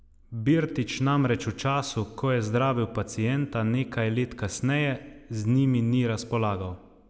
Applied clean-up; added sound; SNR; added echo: none; none; none; none.